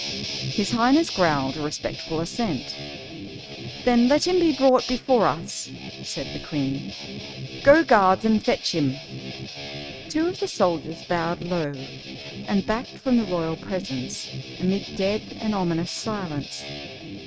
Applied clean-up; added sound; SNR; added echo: neural mask model RNNoise.